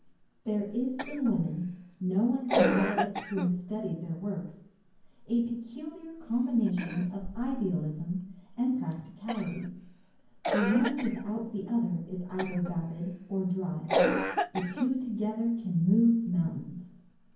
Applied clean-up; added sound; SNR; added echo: none; Cough; 5 dB; reverberation time 0.9 s.